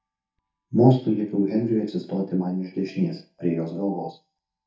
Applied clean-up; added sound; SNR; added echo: neural mask model DeepFilterNet 3.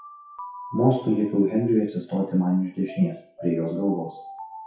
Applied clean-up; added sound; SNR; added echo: classical method WPE with log-MMSE.